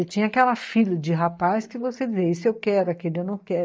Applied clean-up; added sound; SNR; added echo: neural mask model DeepFilterNet 3.